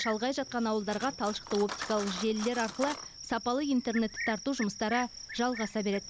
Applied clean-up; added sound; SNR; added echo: none; Cutlery, silverware + Cricket; 10 dB; none.